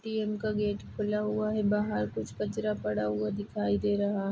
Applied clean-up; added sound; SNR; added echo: none; none; none; none.